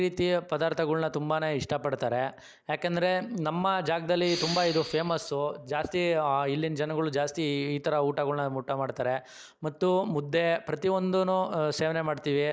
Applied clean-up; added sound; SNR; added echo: neural mask model DeepFilterNet 3.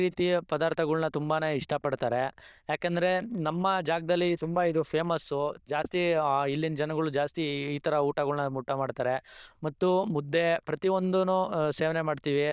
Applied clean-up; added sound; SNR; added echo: neural diffusion model UNIVERSE++.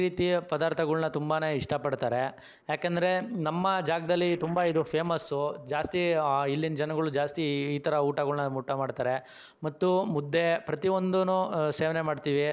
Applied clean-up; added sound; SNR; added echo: neural separator model SepFormer DNS4.